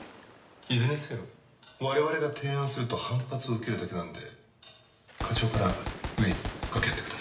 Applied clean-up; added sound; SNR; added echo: none; Gunshot, gunfire; 10 dB; reverberation time 0.6 s.